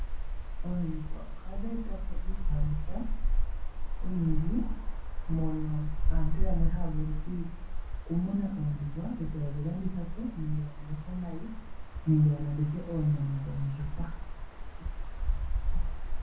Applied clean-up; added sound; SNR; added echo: none; Cricket; -4 dB; reverberation time 0.5 s.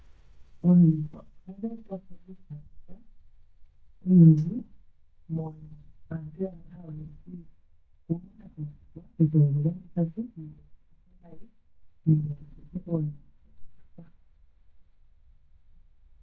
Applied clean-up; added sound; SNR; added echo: neural mask model DeepFilterNet 3.